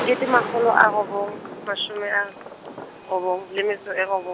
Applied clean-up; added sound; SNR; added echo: none; Fireworks; 10 dB; none.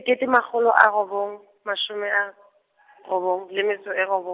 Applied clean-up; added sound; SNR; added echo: none; none; none; none.